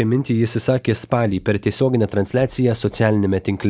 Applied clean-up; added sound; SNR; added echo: none; none; none; none.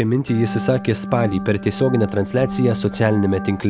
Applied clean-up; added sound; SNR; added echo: none; Organ; 9 dB; none.